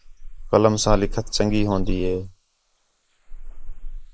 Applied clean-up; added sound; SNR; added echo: neural mask model Resemble Enhance denoiser.